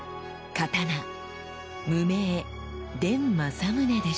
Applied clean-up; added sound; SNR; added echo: none; none; none; none.